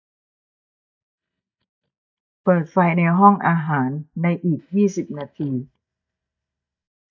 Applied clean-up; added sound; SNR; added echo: neural mask model DeepFilterNet 3.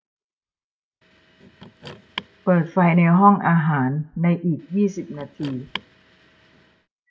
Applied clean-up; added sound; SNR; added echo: none; Car; 20 dB; reverberation time 0.3 s.